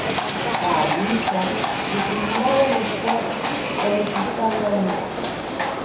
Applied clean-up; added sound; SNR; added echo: none; Livestock, farm animals, working animals; -1 dB; reverberation time 0.7 s.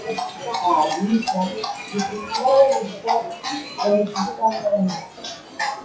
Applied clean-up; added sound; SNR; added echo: classical method WPE with log-MMSE.